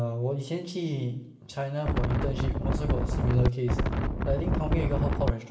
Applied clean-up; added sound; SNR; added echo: none; Wind; -4 dB; reverberation time 0.7 s.